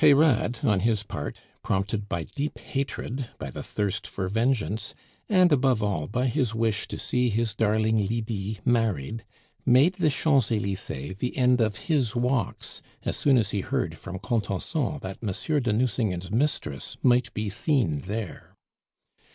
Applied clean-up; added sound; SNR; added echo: none; none; none; none.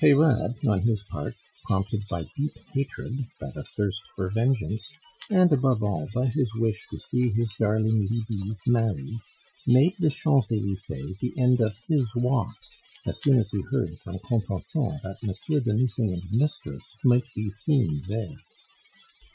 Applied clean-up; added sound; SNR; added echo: classical method Wiener filter.